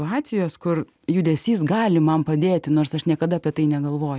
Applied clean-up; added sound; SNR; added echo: none; none; none; none.